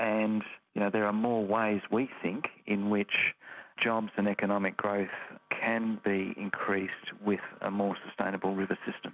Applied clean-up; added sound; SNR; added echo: none; none; none; none.